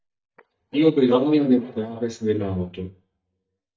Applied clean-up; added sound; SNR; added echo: neural mask model DeepFilterNet 3.